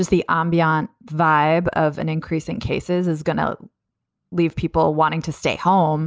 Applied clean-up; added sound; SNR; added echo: none; none; none; none.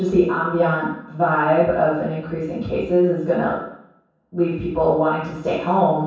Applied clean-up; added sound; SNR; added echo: none; none; none; reverberation time 0.7 s.